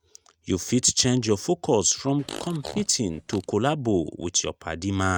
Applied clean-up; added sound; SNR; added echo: neural mask model RNNoise.